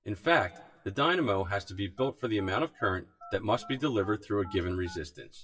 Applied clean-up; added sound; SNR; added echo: classical method WPE with log-MMSE.